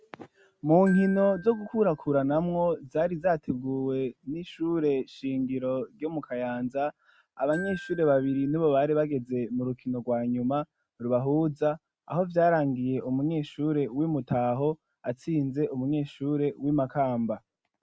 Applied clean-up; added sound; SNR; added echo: none; Glockenspiel; 19 dB; none.